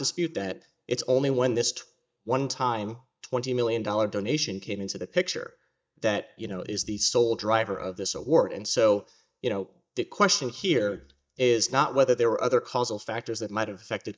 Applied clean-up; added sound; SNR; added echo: neural mask model DeepFilterNet 3.